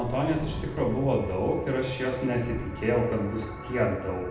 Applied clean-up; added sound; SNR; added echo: none; Thunderstorm; 14 dB; reverberation time 0.8 s.